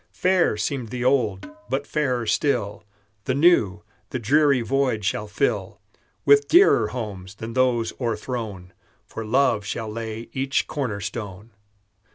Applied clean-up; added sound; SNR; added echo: none; Percussion; 18 dB; none.